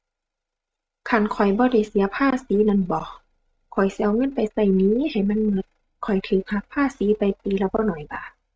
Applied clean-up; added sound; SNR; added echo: neural mask model RNNoise.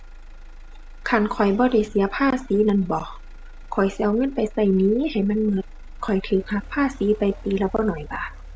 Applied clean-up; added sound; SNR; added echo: none; Motor vehicle (road); 15 dB; none.